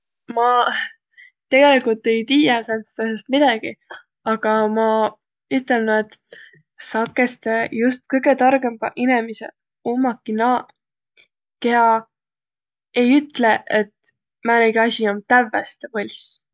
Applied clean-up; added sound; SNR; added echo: none; none; none; none.